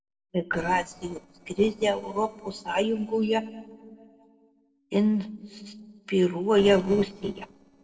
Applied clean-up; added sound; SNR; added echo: neural separator model SepFormer DNS4.